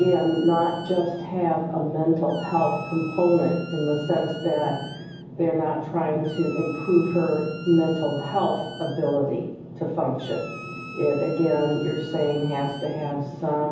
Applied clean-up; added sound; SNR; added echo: none; Squeak; 19 dB; reverberation time 0.7 s.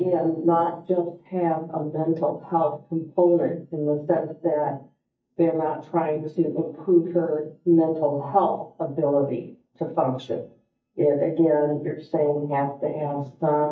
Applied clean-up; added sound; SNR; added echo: neural mask model DeepFilterNet 3.